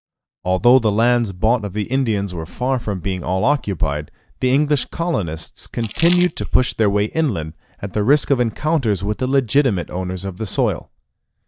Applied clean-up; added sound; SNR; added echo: neural mask model DeepFilterNet 3.